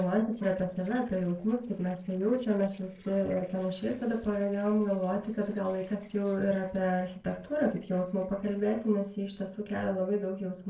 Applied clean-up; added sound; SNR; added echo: neural separator model SepFormer DNS4.